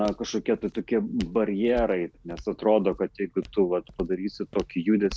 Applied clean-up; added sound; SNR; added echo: none; Walk, footsteps; 19 dB; none.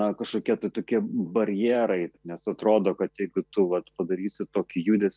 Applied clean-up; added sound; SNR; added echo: none; none; none; none.